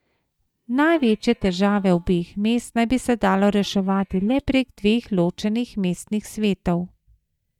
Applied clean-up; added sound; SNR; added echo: neural mask model DeepFilterNet 3.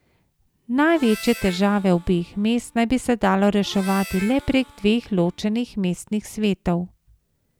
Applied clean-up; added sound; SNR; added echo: none; Harmonica; 19 dB; none.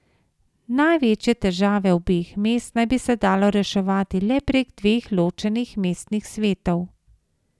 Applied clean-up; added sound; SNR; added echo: none; none; none; none.